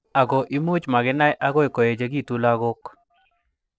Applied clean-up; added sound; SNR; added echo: neural separator model SepFormer DNS4.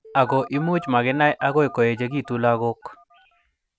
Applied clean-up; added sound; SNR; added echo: none; Telephone; 19 dB; none.